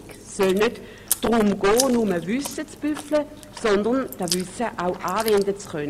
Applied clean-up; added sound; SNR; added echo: none; Chewing, mastication; 12 dB; none.